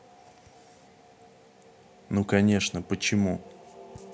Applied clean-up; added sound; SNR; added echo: none; none; none; none.